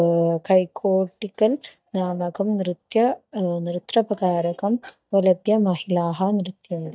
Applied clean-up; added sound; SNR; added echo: neural mask model DeepFilterNet 3.